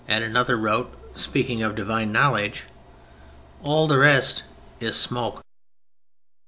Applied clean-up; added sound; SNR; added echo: none; none; none; none.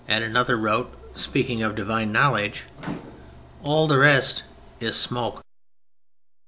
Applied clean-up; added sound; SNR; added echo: none; Microwave oven; 18 dB; none.